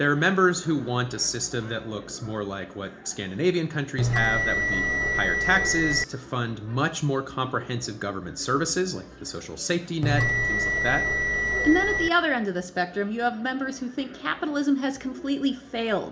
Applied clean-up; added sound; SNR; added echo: none; Bell; -2 dB; reverberation time 0.4 s.